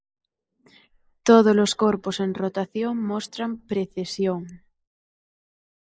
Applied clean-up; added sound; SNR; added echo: neural mask model Resemble Enhance denoiser.